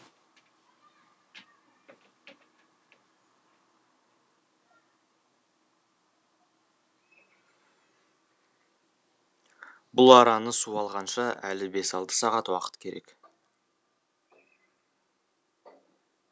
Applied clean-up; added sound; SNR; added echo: none; none; none; none.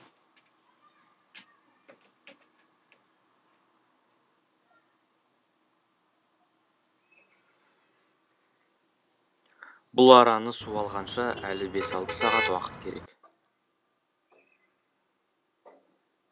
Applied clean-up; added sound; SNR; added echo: none; Motor vehicle (road); 4 dB; none.